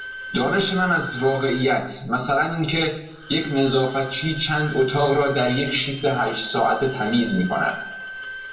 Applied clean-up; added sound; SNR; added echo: none; Bowed string instrument; 13 dB; reverberation time 0.6 s.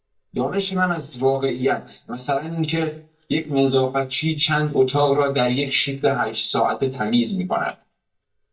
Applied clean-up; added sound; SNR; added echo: neural mask model DeepFilterNet 3.